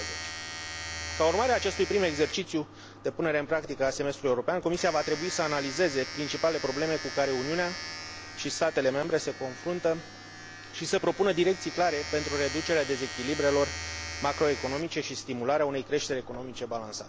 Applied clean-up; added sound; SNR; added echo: none; Domestic sounds, home sounds; 10 dB; none.